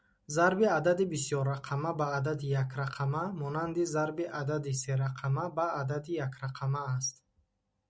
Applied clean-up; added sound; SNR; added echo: none; none; none; none.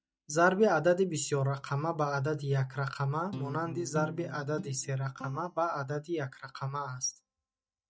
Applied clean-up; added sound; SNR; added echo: neural mask model DeepFilterNet 3.